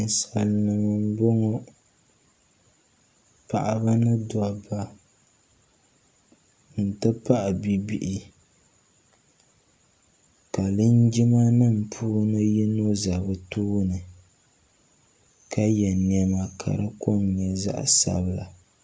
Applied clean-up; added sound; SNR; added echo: none; none; none; none.